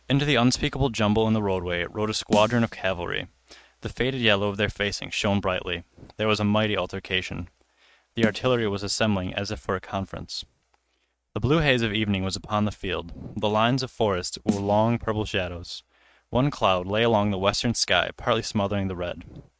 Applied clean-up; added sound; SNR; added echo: neural mask model RNNoise.